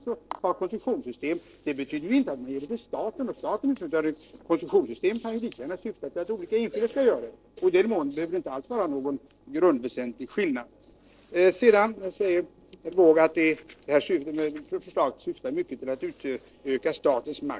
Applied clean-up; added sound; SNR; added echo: neural separator model SepFormer DNS4.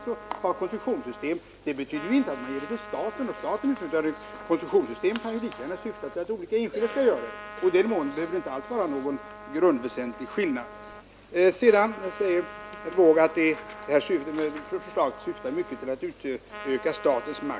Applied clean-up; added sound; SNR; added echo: none; Trumpet; 16 dB; none.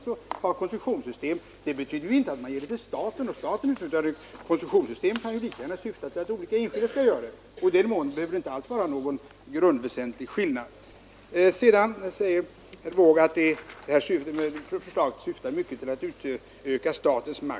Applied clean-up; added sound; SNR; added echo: none; none; none; none.